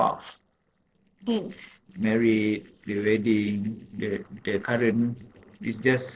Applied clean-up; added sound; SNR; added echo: neural separator model SepFormer DNS4.